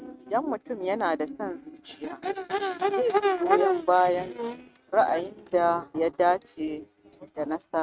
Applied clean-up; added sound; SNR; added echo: neural mask model RNNoise.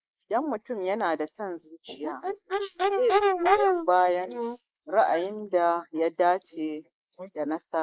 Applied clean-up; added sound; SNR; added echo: neural mask model Resemble Enhance denoiser.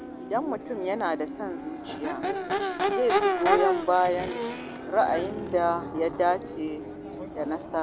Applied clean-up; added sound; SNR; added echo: none; Crowd / Race car, auto racing / Accelerating, revving, vroom; 2 dB; none.